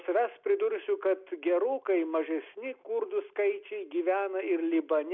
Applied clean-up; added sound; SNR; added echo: none; none; none; none.